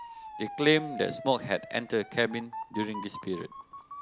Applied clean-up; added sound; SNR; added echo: none; Motor vehicle (road) / Siren; 12 dB; none.